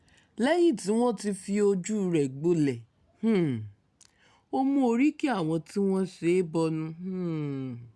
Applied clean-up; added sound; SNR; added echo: none; none; none; none.